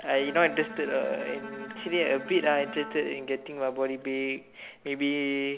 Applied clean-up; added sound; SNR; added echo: none; Bowed string instrument; 15 dB; none.